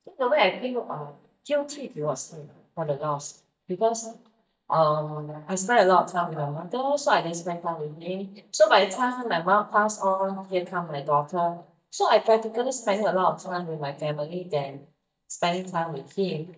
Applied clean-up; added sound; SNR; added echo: neural mask model DeepFilterNet 3.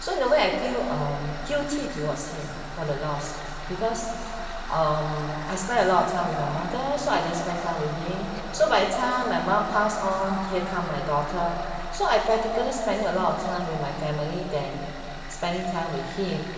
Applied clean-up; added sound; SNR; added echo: none; Tools; 12 dB; reverberation time 2.5 s.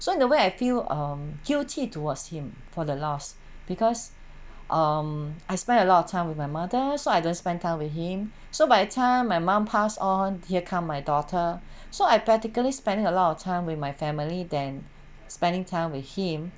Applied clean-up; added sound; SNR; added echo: none; none; none; none.